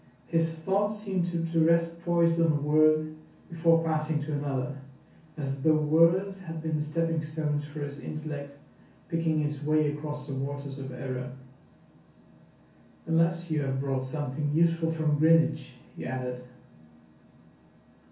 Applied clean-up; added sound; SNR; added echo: none; none; none; reverberation time 0.6 s.